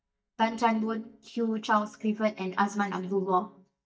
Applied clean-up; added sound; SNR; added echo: neural mask model DeepFilterNet 3.